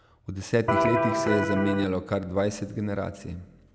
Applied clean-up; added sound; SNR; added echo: none; Electric guitar; -3 dB; none.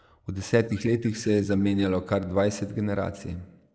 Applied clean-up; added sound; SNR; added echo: neural mask model Resemble Enhance denoiser.